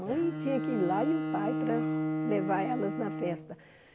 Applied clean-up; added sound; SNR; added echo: none; Bowed string instrument; 1 dB; none.